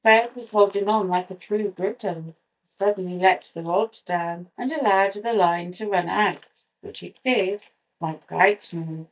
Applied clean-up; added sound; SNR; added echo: neural mask model DeepFilterNet 3.